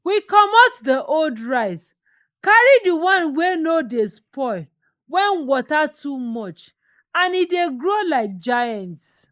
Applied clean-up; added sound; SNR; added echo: neural mask model Resemble Enhance denoiser.